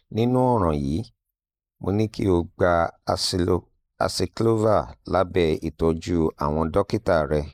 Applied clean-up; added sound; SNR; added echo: neural mask model Resemble Enhance denoiser.